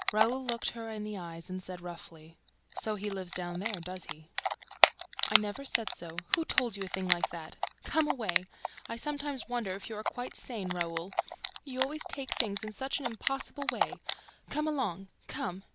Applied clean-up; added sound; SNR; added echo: none; Typing; 0 dB; none.